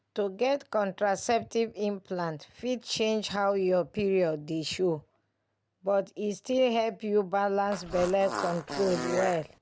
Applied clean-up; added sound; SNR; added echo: none; Fart; 7 dB; none.